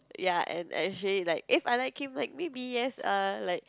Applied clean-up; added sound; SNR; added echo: none; none; none; none.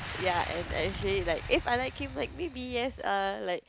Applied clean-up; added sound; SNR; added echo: none; Boom; 9 dB; none.